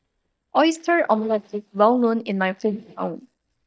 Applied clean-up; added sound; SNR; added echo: neural mask model DeepFilterNet 3.